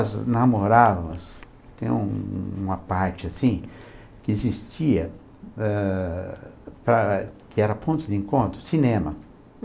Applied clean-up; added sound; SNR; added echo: none; none; none; none.